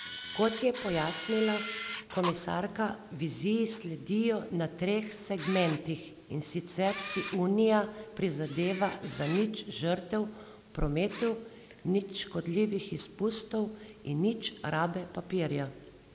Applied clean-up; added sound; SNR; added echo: none; Camera; 6 dB; none.